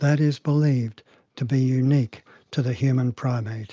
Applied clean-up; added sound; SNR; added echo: none; none; none; none.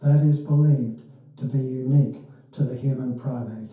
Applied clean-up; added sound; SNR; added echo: none; none; none; reverberation time 0.6 s.